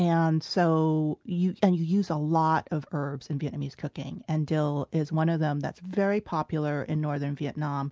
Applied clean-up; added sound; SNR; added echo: none; none; none; none.